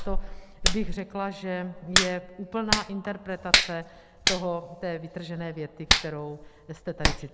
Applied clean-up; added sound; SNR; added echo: none; Hands; -5 dB; none.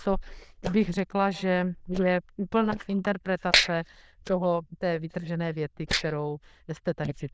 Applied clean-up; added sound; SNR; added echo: neural diffusion model UNIVERSE++.